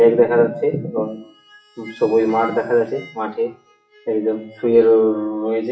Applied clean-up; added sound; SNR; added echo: classical method WPE with log-MMSE.